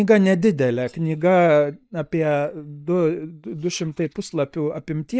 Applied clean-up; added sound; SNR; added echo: neural mask model DeepFilterNet 3.